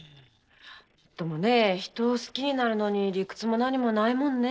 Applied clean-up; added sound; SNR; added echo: neural separator model SepFormer DNS4.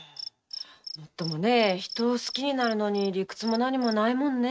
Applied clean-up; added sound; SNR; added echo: neural mask model RNNoise.